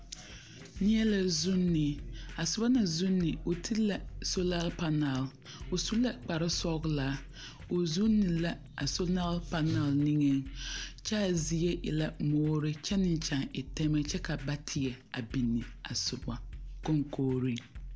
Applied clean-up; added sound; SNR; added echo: none; Drum kit; 13 dB; none.